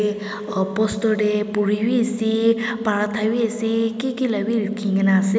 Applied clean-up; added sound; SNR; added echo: none; none; none; none.